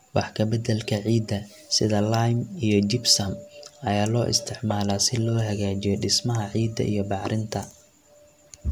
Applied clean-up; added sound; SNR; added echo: none; none; none; none.